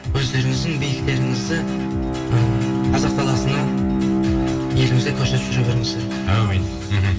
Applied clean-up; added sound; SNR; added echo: none; Bowed string instrument; 1 dB; reverberation time 2.0 s.